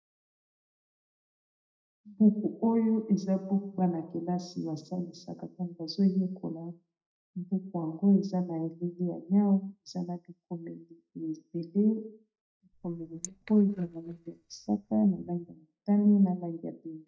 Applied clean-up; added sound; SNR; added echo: neural mask model DeepFilterNet 3.